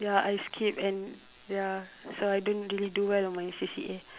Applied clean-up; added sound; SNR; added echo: none; none; none; none.